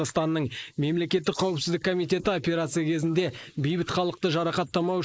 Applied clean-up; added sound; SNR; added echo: neural mask model Resemble Enhance denoiser.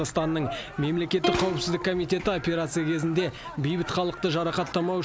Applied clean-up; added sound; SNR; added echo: none; Plucked string instrument; 9 dB; none.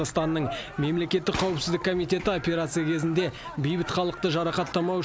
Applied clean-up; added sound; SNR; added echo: none; none; none; none.